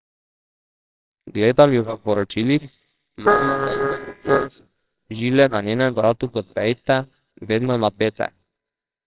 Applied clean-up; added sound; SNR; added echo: neural separator model SepFormer WHAMR!.